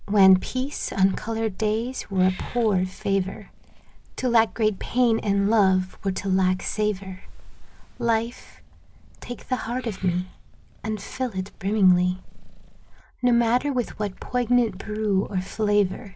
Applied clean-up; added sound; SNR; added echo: none; Meow / Purr; 15 dB; none.